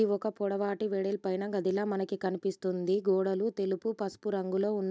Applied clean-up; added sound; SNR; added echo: none; none; none; none.